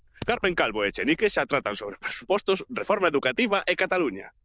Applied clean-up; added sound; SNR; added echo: neural diffusion model UNIVERSE++.